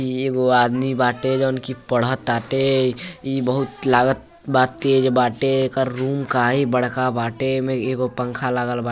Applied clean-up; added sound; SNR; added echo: none; none; none; none.